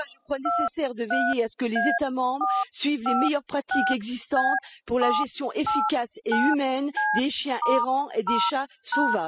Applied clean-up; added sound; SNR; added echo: classical method spectral subtraction.